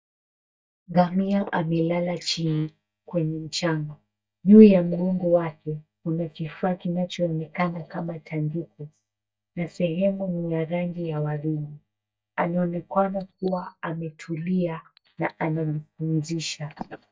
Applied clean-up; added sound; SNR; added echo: neural mask model DeepFilterNet 3.